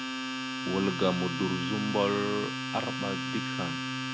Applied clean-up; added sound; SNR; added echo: none; Domestic sounds, home sounds; 2 dB; none.